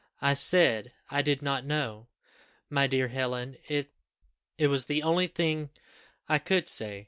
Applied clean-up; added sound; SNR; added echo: none; none; none; none.